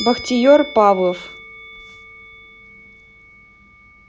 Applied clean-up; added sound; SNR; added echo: none; Musical instrument; 16 dB; none.